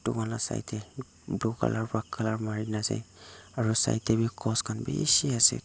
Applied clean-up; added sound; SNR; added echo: none; none; none; none.